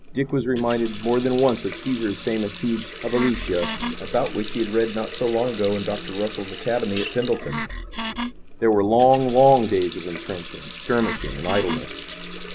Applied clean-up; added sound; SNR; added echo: none; Wood + Water tap, faucet; 9 dB; none.